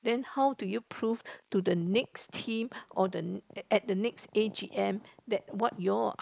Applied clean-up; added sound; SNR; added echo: neural mask model Resemble Enhance denoiser.